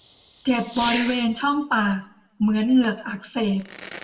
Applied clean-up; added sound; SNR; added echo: none; Fireworks; 15 dB; reverberation time 0.5 s.